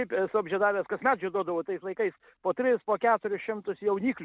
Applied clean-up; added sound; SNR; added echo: none; none; none; none.